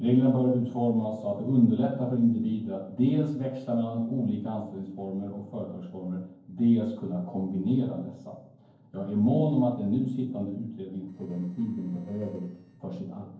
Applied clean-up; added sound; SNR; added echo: neural separator model SepFormer DNS4.